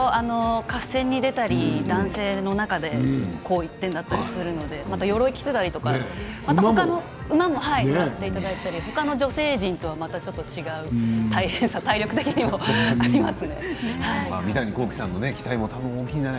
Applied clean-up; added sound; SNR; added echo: none; Engine; 16 dB; none.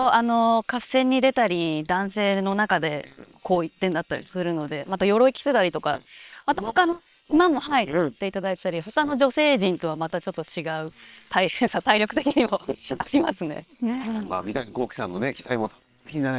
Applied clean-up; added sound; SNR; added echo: neural separator model SepFormer WHAM!.